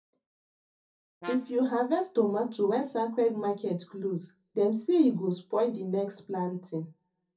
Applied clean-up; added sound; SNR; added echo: none; Brass instrument; 18 dB; reverberation time 0.3 s.